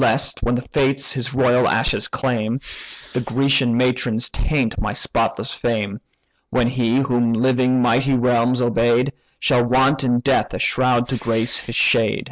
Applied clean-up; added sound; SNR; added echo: neural mask model Resemble Enhance denoiser.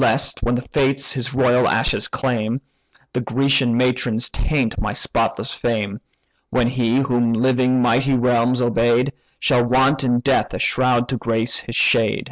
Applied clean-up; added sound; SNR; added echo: none; none; none; none.